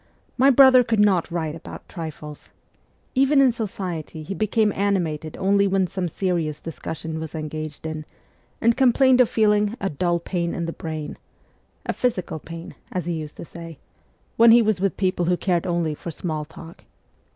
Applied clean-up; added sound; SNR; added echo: none; none; none; none.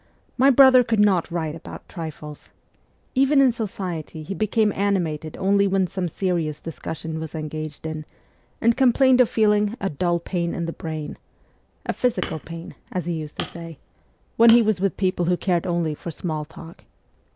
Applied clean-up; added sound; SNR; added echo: none; Hammer; 15 dB; none.